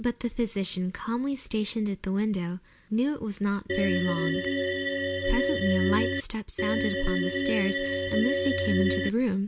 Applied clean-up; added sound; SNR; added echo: none; Organ; -1 dB; none.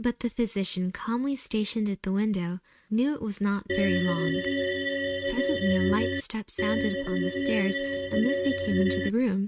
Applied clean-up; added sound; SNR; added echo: neural mask model RNNoise.